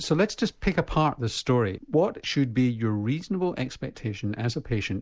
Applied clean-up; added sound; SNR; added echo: none; none; none; none.